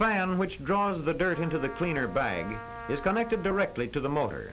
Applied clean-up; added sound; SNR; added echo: none; Trumpet; 16 dB; none.